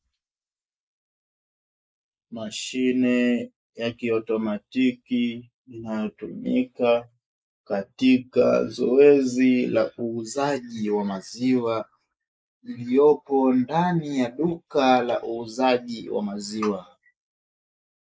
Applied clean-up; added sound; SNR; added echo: neural mask model Resemble Enhance denoiser.